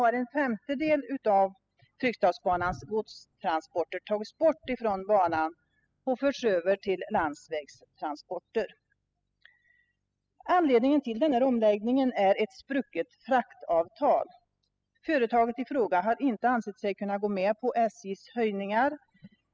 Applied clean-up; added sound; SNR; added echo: classical method spectral subtraction.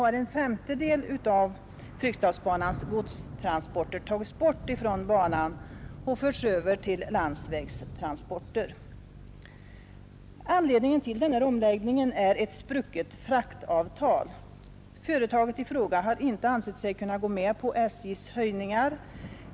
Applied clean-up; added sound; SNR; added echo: none; Thunder / Rain; 17 dB; none.